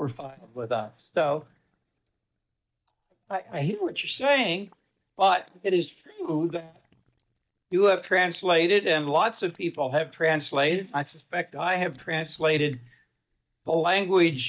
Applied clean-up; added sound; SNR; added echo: neural mask model DeepFilterNet 3.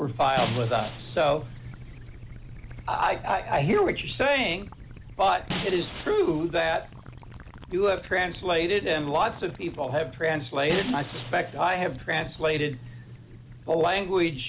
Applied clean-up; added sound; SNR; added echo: none; Gurgling / Liquid + Shatter; 14 dB; none.